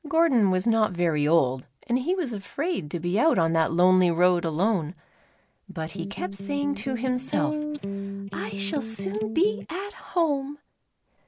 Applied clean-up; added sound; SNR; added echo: none; Electric guitar; 6 dB; none.